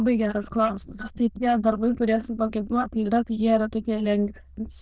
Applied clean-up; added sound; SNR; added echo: neural diffusion model UNIVERSE++.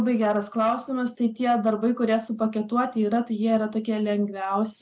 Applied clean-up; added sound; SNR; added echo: none; none; none; none.